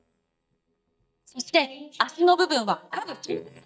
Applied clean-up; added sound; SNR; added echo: neural mask model DeepFilterNet 3.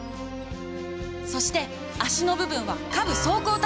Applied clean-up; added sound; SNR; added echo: none; none; none; none.